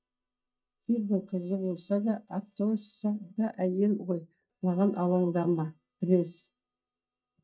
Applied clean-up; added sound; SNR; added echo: neural mask model DeepFilterNet 3.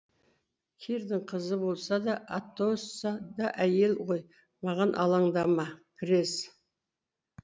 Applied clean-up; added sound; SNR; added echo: none; none; none; none.